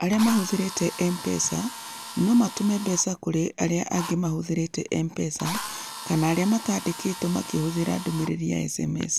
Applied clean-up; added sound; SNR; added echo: none; Drill; 13 dB; none.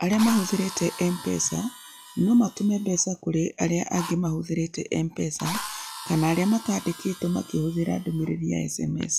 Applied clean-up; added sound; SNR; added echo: classical method log-MMSE.